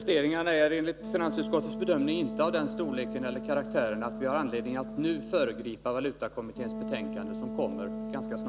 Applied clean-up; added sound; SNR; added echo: none; Wind instrument, woodwind instrument; 7 dB; none.